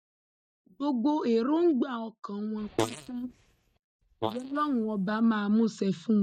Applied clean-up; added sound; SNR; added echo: neural mask model DeepFilterNet 3.